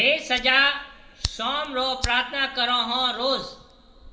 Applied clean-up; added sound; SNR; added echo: none; Fire; 14 dB; reverberation time 1.8 s.